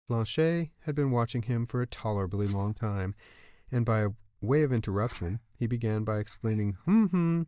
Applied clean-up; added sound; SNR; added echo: neural mask model DeepFilterNet 3.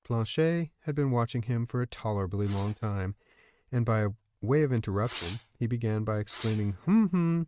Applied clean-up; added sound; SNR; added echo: neural mask model RNNoise.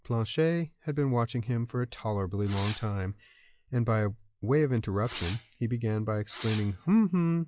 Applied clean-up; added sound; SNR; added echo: classical method log-MMSE.